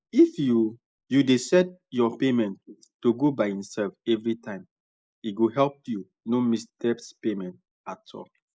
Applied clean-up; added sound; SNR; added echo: neural mask model Resemble Enhance denoiser.